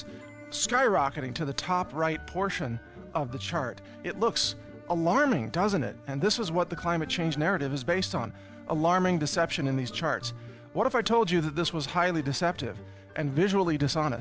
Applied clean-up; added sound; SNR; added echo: none; none; none; none.